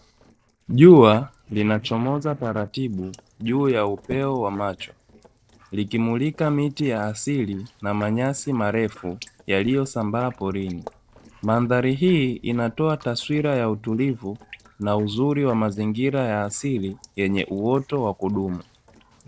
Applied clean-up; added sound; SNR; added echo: neural separator model SepFormer DNS4.